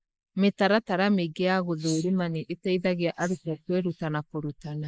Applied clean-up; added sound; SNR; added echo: neural mask model Resemble Enhance denoiser.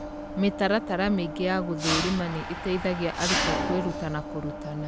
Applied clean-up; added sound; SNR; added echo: none; Mechanisms; 3 dB; none.